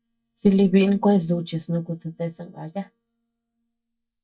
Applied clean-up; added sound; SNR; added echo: neural mask model DeepFilterNet 3.